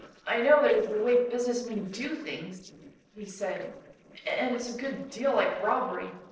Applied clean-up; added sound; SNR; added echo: neural separator model SepFormer DNS4.